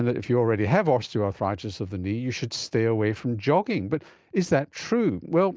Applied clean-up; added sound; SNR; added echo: none; none; none; none.